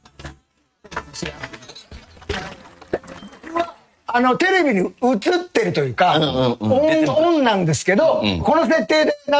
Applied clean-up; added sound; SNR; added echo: neural mask model RNNoise.